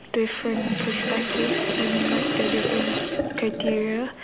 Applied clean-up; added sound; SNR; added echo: none; Sink (filling or washing); -1 dB; none.